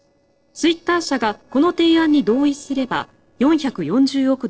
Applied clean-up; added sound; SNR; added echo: neural separator model SepFormer DNS4.